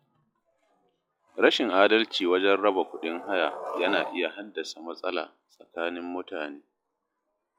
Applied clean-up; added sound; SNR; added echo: classical method log-MMSE.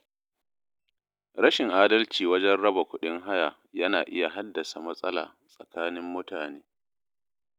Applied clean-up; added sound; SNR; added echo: none; none; none; none.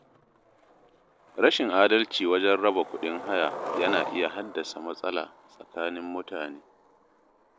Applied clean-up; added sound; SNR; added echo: none; Skateboard; 12 dB; none.